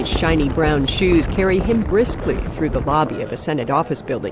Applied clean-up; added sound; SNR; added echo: none; Wind; 5 dB; none.